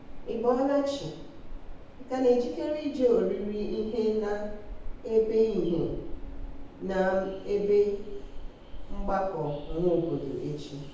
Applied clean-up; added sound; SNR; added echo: none; Train; 9 dB; reverberation time 0.8 s.